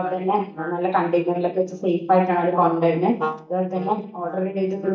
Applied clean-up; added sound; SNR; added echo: neural mask model DeepFilterNet 3.